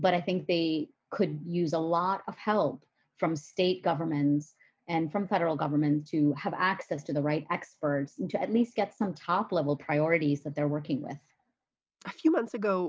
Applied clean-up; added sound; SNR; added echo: none; none; none; none.